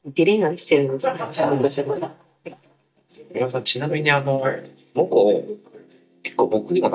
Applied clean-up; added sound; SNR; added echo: neural mask model DeepFilterNet 3.